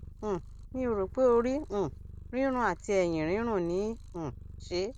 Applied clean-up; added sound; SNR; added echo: none; Purr; 15 dB; none.